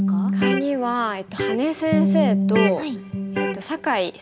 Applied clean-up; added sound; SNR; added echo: none; Electric guitar; -2 dB; none.